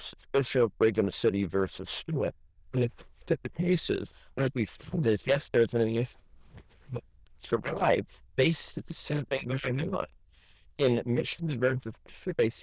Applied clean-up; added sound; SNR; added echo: neural diffusion model UNIVERSE++.